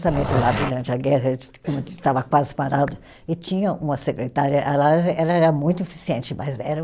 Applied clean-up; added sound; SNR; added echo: none; Growling; 4 dB; none.